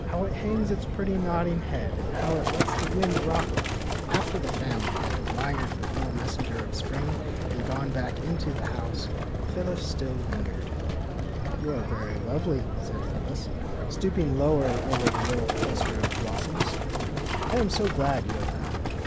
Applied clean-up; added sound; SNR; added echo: none; Livestock, farm animals, working animals; -3 dB; none.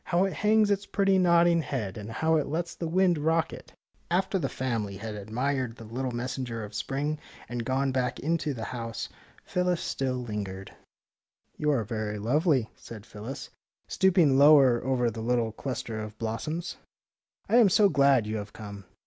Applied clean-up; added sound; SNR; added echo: none; none; none; none.